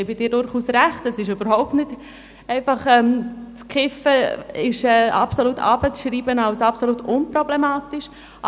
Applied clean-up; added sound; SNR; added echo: none; none; none; none.